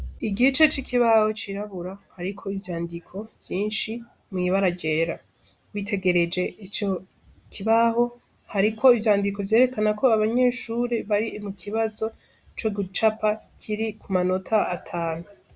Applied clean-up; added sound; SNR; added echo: none; none; none; none.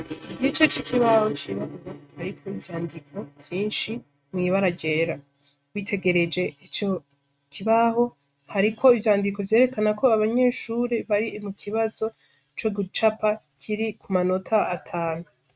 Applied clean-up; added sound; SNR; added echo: neural mask model RNNoise.